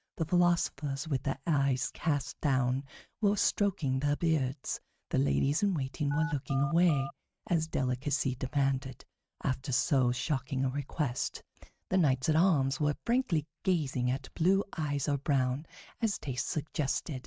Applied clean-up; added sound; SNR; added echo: neural mask model RNNoise.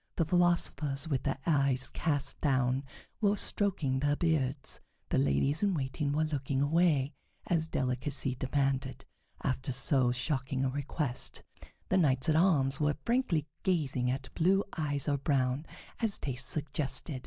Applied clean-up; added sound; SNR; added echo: none; none; none; none.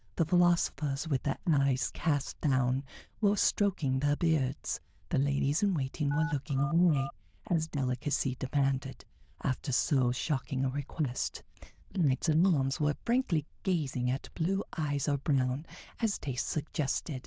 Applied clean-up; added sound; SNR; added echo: neural diffusion model UNIVERSE++.